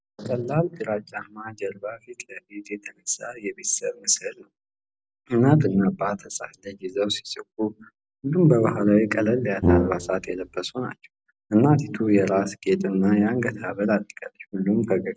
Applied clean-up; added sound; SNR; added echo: none; Brass instrument; 0 dB; none.